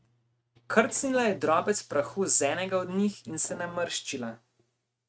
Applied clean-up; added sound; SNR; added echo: neural mask model RNNoise.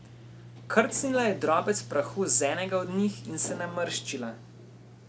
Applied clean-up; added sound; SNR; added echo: none; Sliding door; 14 dB; none.